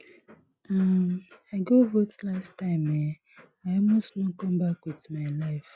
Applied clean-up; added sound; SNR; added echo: none; none; none; none.